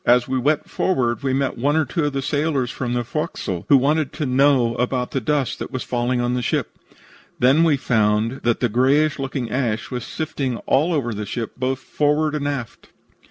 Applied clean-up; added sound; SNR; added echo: none; none; none; none.